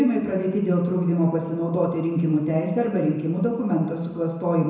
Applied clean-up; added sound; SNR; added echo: none; none; none; reverberation time 1.0 s.